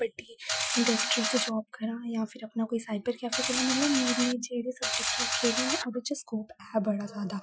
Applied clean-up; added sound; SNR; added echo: classical method Wiener filter.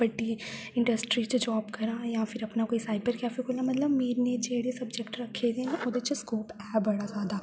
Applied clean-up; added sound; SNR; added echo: none; none; none; none.